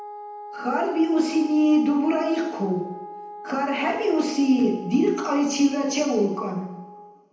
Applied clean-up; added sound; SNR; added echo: none; Wind instrument, woodwind instrument; 15 dB; reverberation time 0.9 s.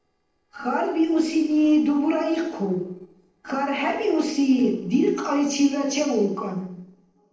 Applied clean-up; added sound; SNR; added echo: neural separator model SepFormer DNS4.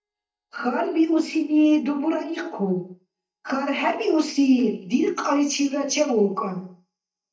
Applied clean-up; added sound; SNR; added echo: neural mask model DeepFilterNet 3.